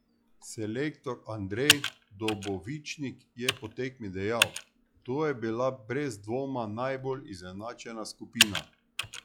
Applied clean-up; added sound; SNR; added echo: classical method log-MMSE.